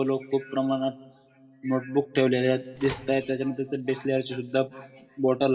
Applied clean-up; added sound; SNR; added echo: none; Telephone; 17 dB; reverberation time 1.4 s.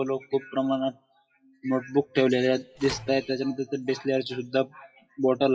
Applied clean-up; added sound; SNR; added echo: classical method WPE with log-MMSE.